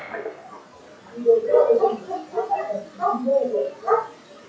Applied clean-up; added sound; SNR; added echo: classical method WPE with log-MMSE.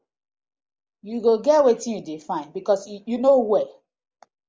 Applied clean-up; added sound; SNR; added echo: none; none; none; none.